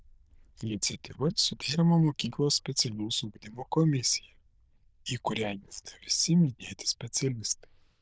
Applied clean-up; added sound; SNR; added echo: neural diffusion model UNIVERSE++.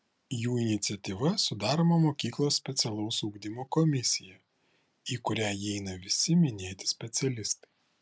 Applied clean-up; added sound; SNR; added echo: none; none; none; none.